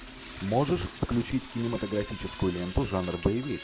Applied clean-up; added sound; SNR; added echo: none; Toilet flush / Door; 11 dB; none.